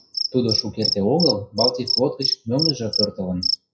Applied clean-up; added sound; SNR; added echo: classical method WPE with log-MMSE.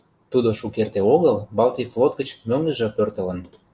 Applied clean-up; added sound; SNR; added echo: none; none; none; none.